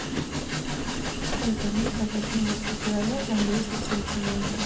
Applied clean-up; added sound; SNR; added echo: none; Train; 1 dB; reverberation time 1.9 s.